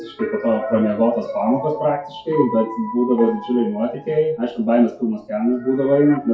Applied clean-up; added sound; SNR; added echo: classical method WPE with log-MMSE.